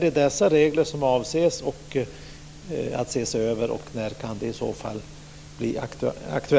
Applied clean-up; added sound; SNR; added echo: none; none; none; none.